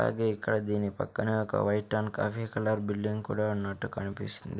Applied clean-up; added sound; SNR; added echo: none; none; none; none.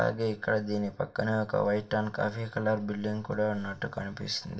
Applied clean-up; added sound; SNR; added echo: none; none; none; reverberation time 0.2 s.